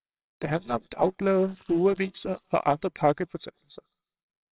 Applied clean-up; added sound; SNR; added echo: neural separator model SepFormer WHAMR!.